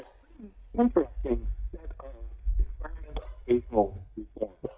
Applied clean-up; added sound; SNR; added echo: neural mask model DeepFilterNet 3.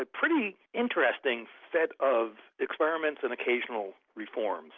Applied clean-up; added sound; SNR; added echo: none; none; none; none.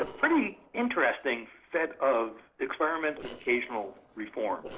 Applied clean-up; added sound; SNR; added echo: neural separator model SepFormer DNS4.